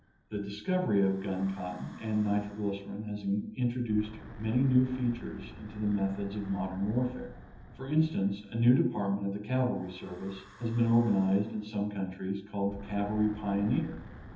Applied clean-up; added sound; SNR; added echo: none; Wind / Breathing; 18 dB; reverberation time 0.7 s.